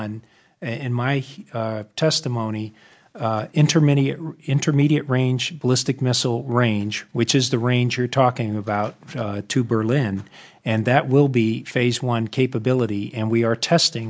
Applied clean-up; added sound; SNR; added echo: none; none; none; none.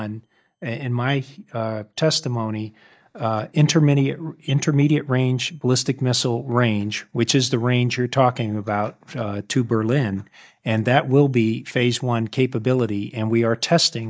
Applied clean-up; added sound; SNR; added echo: neural mask model DeepFilterNet 3.